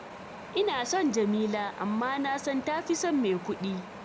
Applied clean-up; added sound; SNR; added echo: none; Wind; 13 dB; none.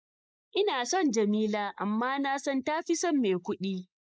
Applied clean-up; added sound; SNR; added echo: neural mask model Resemble Enhance denoiser.